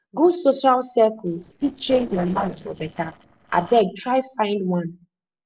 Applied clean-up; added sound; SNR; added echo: neural separator model SepFormer DNS4.